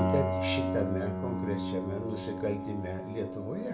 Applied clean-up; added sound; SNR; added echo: none; Piano; -2 dB; reverberation time 0.3 s.